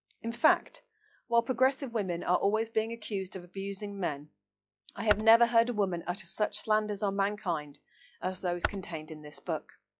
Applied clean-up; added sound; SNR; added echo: classical method log-MMSE.